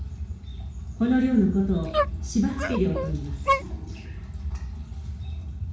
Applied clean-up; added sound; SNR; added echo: none; Dog; 5 dB; reverberation time 0.6 s.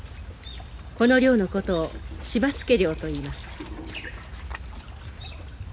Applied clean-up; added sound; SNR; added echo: none; none; none; none.